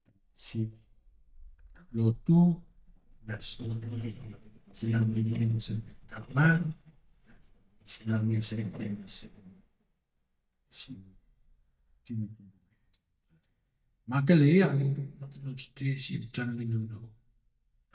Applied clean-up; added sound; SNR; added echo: neural mask model DeepFilterNet 3.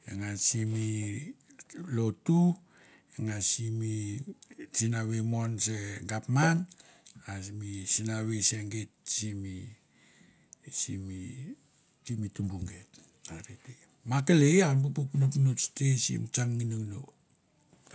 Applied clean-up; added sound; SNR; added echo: none; none; none; none.